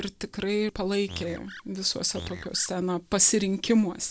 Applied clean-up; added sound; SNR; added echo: none; Animal; 16 dB; none.